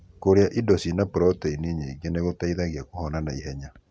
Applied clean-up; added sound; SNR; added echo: none; none; none; none.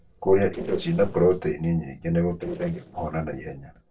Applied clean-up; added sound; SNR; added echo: neural separator model SepFormer DNS4.